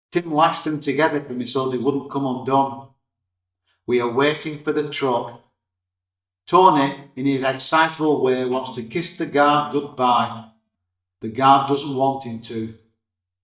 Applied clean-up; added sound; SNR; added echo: neural mask model DeepFilterNet 3.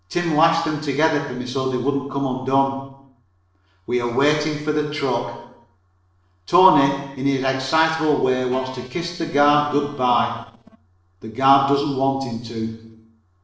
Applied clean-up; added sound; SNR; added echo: neural separator model SepFormer DNS4.